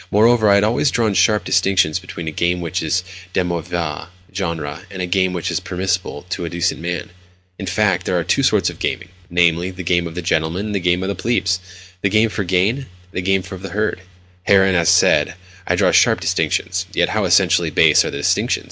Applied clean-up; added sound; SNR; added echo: none; none; none; none.